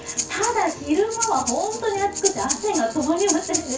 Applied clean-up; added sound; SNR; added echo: none; Breathing; 6 dB; reverberation time 0.3 s.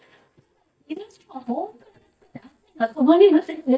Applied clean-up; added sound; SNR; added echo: neural mask model DeepFilterNet 3.